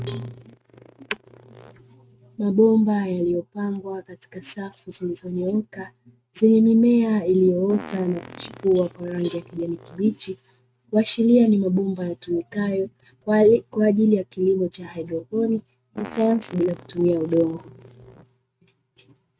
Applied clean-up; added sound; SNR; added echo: neural mask model RNNoise.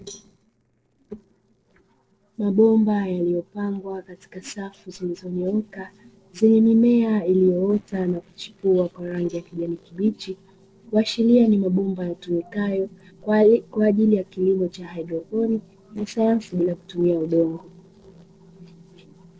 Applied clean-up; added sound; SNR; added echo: neural separator model SepFormer DNS4.